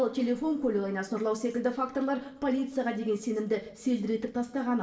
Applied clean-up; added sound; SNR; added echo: none; none; none; reverberation time 0.8 s.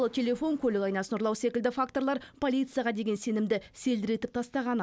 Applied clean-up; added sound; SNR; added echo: none; none; none; none.